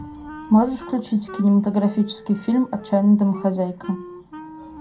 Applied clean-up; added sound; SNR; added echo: none; Wind instrument, woodwind instrument; 18 dB; reverberation time 0.2 s.